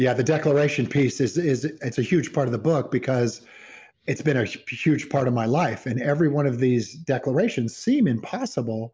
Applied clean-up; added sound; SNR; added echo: none; none; none; none.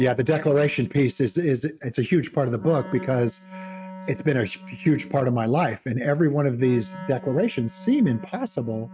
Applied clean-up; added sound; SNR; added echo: neural mask model RNNoise.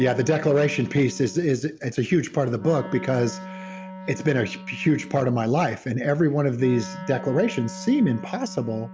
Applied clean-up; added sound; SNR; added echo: none; Wind instrument, woodwind instrument; 16 dB; none.